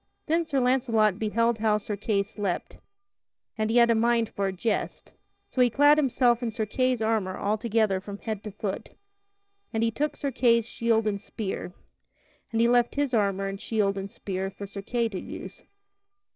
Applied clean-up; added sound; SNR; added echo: neural separator model SepFormer DNS4.